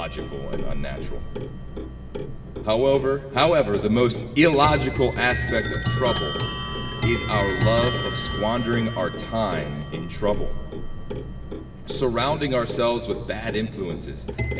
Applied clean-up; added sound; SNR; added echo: none; Clock; 3 dB; reverberation time 1.6 s.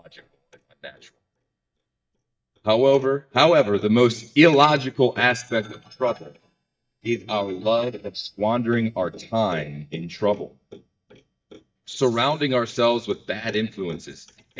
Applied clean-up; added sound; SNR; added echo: neural mask model DeepFilterNet 3.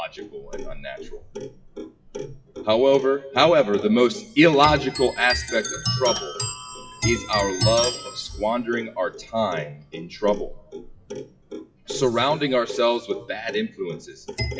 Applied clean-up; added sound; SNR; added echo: classical method WPE with log-MMSE.